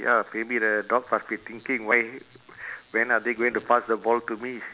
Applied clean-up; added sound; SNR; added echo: none; none; none; none.